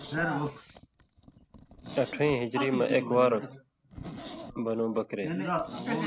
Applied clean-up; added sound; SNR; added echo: none; Zipper (clothing); 16 dB; none.